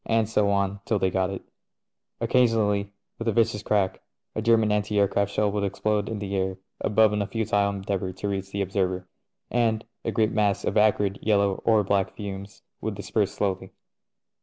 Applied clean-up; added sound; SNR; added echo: none; none; none; none.